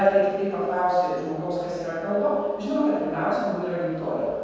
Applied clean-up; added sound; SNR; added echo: none; none; none; reverberation time 1.2 s.